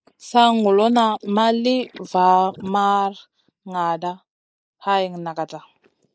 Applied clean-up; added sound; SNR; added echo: neural mask model Resemble Enhance denoiser.